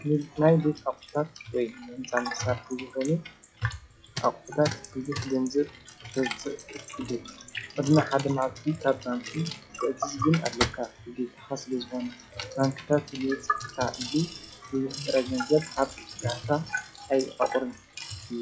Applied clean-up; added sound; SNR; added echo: classical method log-MMSE.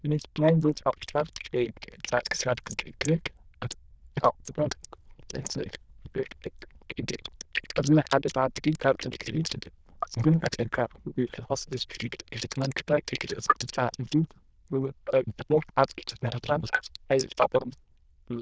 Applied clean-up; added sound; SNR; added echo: neural diffusion model UNIVERSE++.